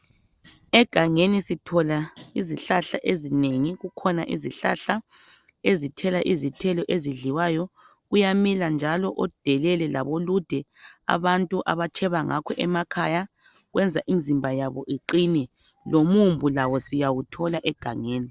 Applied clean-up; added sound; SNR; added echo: neural separator model SepFormer DNS4.